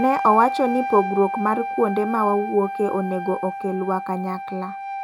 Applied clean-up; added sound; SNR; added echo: none; Wind instrument, woodwind instrument; 7 dB; none.